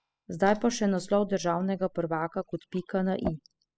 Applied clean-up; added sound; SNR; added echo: classical method spectral subtraction.